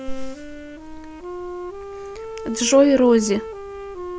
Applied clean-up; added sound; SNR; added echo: none; Wind instrument, woodwind instrument; 11 dB; none.